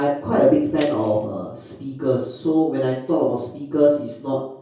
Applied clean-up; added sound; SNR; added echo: none; Crushing; 18 dB; reverberation time 0.6 s.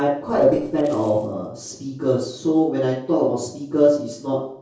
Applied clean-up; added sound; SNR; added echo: neural separator model SepFormer DNS4.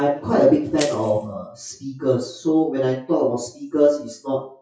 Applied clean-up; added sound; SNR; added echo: classical method WPE with log-MMSE.